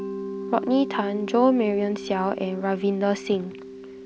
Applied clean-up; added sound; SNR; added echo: none; Mallet percussion; 10 dB; none.